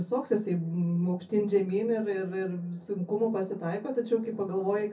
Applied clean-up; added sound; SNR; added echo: none; none; none; reverberation time 0.3 s.